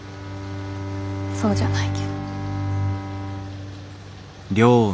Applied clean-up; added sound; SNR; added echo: none; Bowed string instrument + Bowed string instrument; 2 dB; none.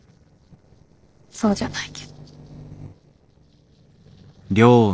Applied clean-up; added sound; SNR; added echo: neural separator model SepFormer DNS4.